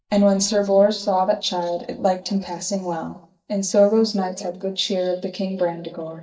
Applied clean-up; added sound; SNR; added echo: neural mask model DeepFilterNet 3.